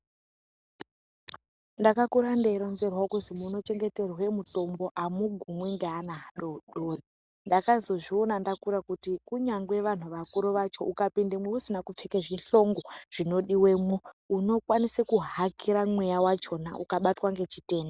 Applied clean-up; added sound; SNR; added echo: none; none; none; none.